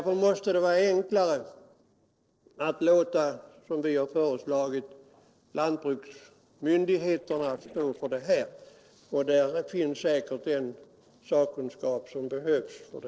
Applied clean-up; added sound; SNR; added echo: neural separator model SepFormer DNS4.